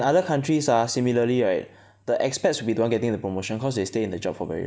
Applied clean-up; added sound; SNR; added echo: none; none; none; none.